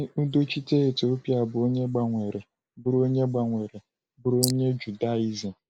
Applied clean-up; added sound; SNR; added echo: neural mask model Resemble Enhance denoiser.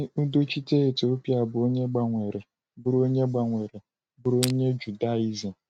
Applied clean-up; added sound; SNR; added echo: neural mask model RNNoise.